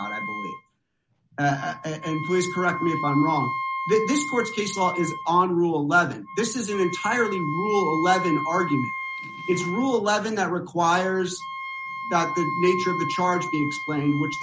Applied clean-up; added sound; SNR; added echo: none; Wind instrument, woodwind instrument; 7 dB; none.